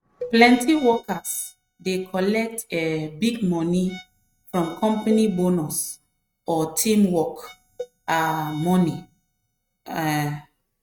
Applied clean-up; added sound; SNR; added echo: neural mask model RNNoise.